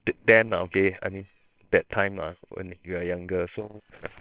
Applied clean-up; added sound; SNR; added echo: neural separator model SepFormer WHAMR!.